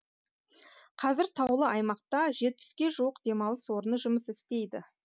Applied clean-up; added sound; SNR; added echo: none; none; none; none.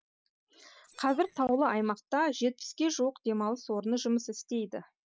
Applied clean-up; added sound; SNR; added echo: neural separator model SepFormer DNS4.